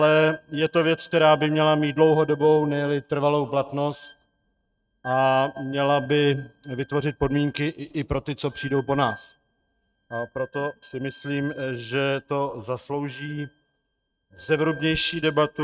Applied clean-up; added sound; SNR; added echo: neural mask model RNNoise.